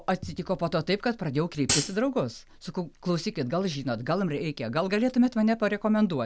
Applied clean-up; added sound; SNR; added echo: none; Hi-hat; 1 dB; none.